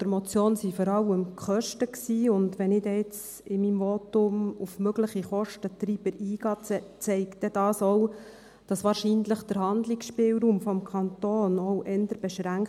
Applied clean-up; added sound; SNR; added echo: none; none; none; none.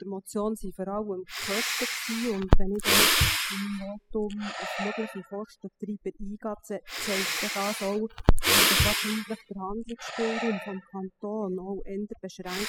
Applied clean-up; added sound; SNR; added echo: classical method spectral subtraction.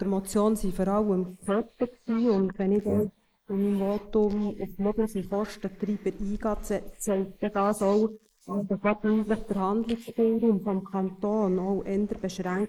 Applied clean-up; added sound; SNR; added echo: neural mask model Resemble Enhance denoiser.